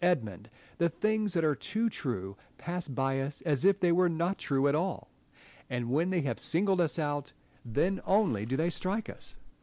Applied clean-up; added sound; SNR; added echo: none; Splash, splatter; 13 dB; none.